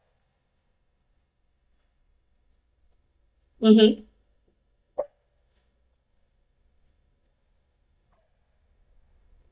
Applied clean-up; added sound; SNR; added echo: neural mask model DeepFilterNet 3.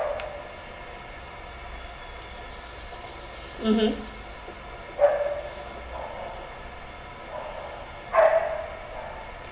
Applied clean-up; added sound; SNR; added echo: none; Bark / Bird vocalization, bird call, bird song; -4 dB; reverberation time 0.4 s.